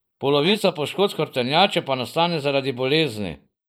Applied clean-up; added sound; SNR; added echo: neural mask model Resemble Enhance denoiser.